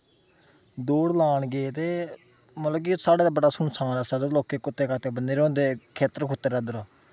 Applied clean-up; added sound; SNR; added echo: none; none; none; none.